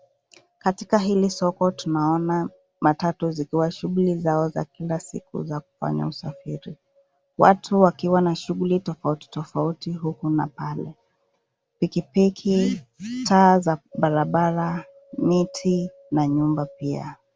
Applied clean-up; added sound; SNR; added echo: none; none; none; none.